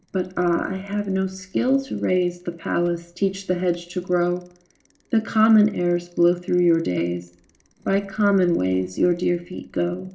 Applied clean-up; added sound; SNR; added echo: neural separator model SepFormer DNS4.